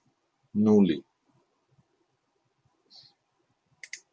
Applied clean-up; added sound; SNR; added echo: none; none; none; none.